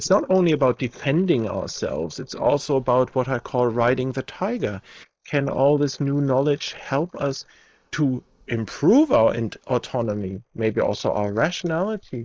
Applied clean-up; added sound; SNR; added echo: neural mask model Resemble Enhance denoiser.